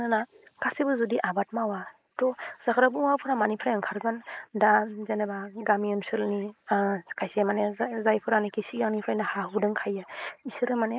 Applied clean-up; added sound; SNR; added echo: neural mask model Resemble Enhance denoiser.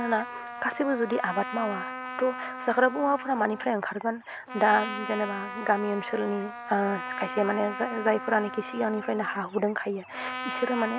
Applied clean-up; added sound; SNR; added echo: none; Trumpet; 9 dB; none.